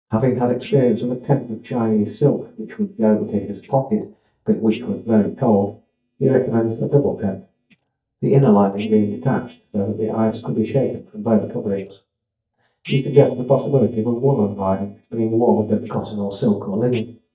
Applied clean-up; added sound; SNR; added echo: neural mask model DeepFilterNet 3.